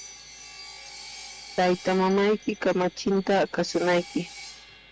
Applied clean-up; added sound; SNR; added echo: none; Bell + Sawing; 17 dB; none.